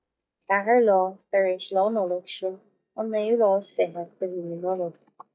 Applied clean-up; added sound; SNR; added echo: neural mask model DeepFilterNet 3.